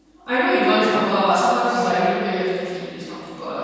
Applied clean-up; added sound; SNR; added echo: none; none; none; reverberation time 2.1 s.